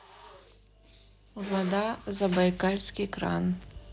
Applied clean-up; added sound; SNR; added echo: none; none; none; none.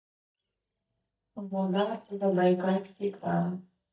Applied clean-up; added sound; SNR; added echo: neural mask model DeepFilterNet 3.